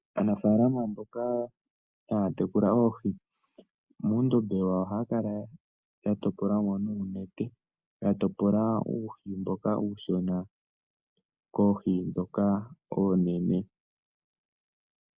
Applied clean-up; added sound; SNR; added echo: none; none; none; none.